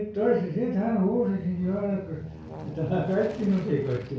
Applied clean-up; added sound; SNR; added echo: none; Aircraft; 16 dB; reverberation time 0.4 s.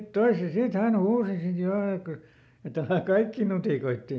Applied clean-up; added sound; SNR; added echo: none; none; none; none.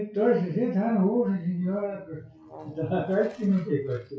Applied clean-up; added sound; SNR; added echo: classical method WPE with log-MMSE.